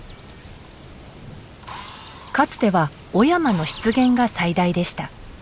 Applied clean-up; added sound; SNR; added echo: none; Drill; 20 dB; none.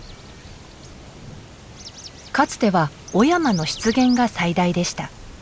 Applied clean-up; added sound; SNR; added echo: none; none; none; none.